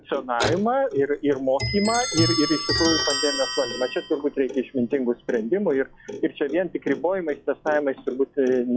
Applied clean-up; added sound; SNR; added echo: classical method log-MMSE.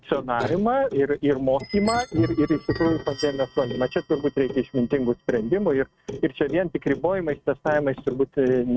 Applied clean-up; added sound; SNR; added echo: neural mask model RNNoise.